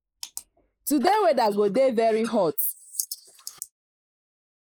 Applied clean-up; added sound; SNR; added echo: neural mask model Resemble Enhance denoiser.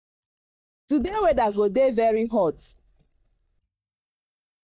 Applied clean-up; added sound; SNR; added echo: neural mask model DeepFilterNet 3.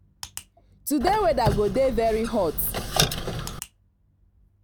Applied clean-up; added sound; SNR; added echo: none; Squeak; 2 dB; none.